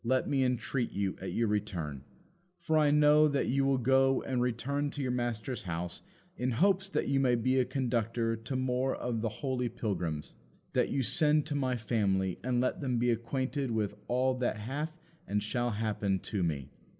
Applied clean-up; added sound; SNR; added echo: none; none; none; none.